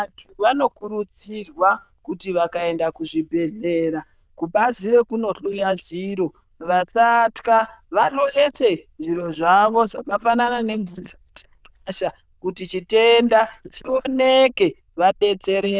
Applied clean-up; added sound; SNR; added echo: neural diffusion model UNIVERSE++.